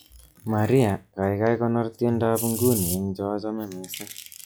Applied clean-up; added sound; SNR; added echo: classical method log-MMSE.